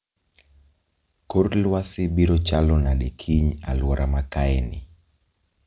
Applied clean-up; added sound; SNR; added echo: none; none; none; none.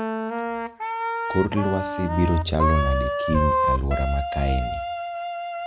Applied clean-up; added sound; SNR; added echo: none; Wind instrument, woodwind instrument; 1 dB; none.